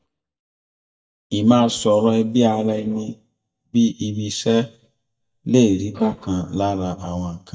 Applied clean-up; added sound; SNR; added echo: neural mask model DeepFilterNet 3.